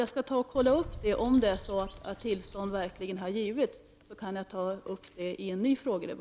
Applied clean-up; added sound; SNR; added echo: none; Bird; 13 dB; none.